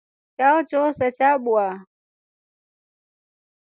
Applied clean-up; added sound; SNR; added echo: none; none; none; none.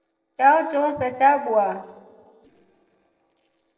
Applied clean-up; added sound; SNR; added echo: neural separator model SepFormer DNS4.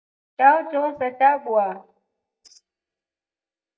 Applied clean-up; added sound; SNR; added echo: neural mask model DeepFilterNet 3.